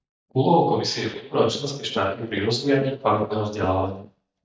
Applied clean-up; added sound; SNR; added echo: neural mask model DeepFilterNet 3.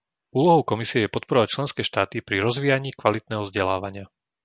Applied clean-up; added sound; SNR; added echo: none; none; none; none.